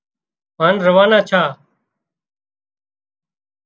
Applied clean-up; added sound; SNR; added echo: none; none; none; none.